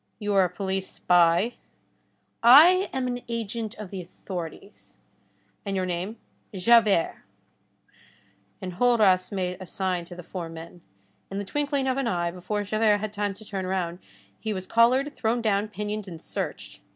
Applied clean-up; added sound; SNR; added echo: none; none; none; none.